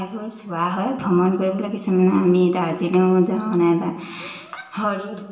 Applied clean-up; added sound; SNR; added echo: none; none; none; reverberation time 1.2 s.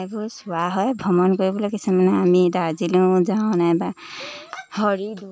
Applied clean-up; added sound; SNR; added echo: none; none; none; none.